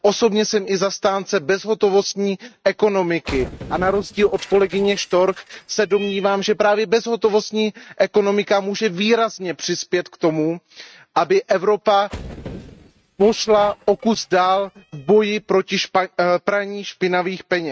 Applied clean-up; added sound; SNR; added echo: neural mask model RNNoise.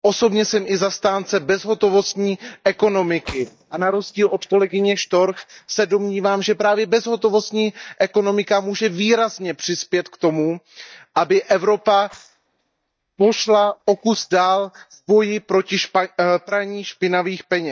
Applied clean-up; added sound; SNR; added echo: neural mask model DeepFilterNet 3.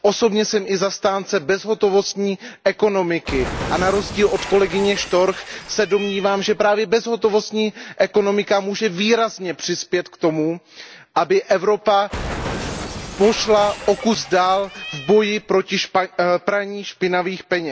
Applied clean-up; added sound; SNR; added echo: none; Cat; 15 dB; none.